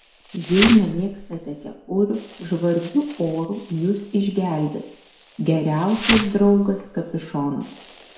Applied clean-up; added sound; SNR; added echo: none; Insect; 9 dB; reverberation time 0.6 s.